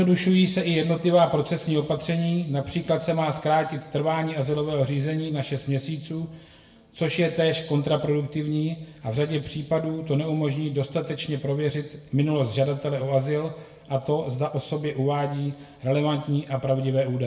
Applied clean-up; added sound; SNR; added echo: none; none; none; reverberation time 0.9 s.